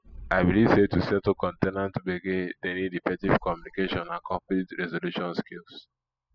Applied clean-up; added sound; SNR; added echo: classical method spectral subtraction.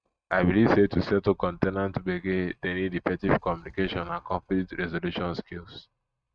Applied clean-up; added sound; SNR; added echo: neural mask model RNNoise.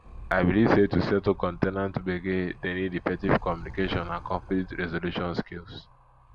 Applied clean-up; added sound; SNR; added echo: none; Boom + Animal; 16 dB; none.